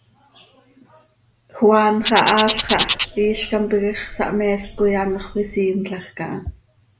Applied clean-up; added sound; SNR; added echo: none; Bird; 7 dB; none.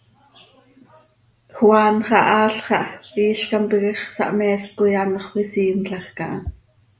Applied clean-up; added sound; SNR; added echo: none; none; none; none.